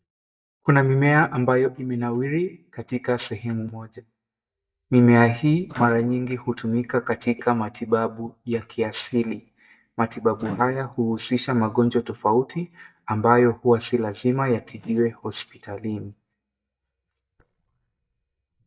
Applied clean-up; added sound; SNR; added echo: neural mask model DeepFilterNet 3.